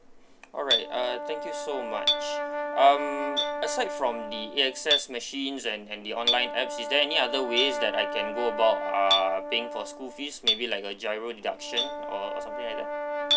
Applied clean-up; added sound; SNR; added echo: none; Brass instrument + Chink, clink; 2 dB; none.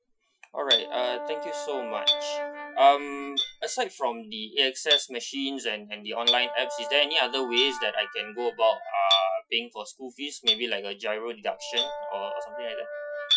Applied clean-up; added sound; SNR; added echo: classical method Wiener filter.